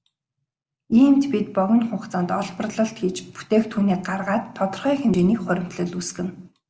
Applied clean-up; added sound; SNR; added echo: none; none; none; none.